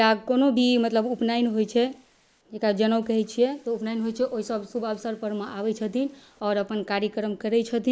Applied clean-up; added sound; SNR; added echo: neural mask model Resemble Enhance denoiser.